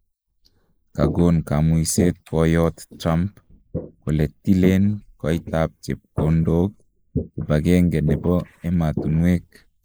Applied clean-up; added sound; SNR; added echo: neural mask model Resemble Enhance denoiser.